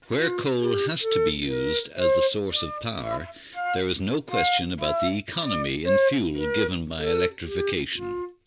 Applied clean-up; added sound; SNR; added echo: none; Wind instrument, woodwind instrument; -1 dB; none.